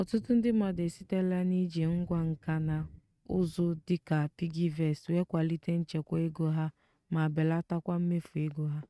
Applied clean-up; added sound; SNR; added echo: neural mask model RNNoise.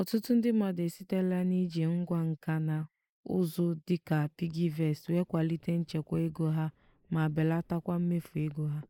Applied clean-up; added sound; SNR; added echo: neural mask model Resemble Enhance denoiser.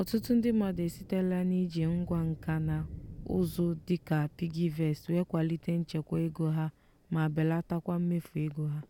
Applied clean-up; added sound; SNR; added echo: none; Thunder / Rain; 18 dB; none.